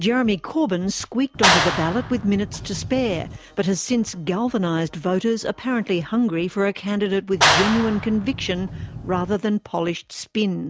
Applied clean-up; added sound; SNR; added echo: none; Clapping; 1 dB; none.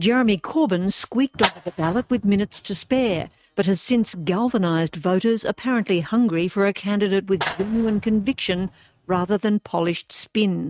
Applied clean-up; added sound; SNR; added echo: neural mask model RNNoise.